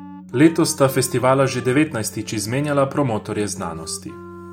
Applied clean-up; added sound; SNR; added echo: none; Wind instrument, woodwind instrument + Organ; 18 dB; none.